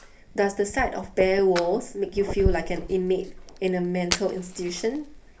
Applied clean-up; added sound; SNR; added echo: none; Fire; 8 dB; reverberation time 0.3 s.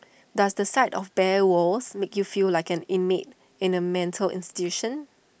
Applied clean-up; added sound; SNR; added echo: none; none; none; none.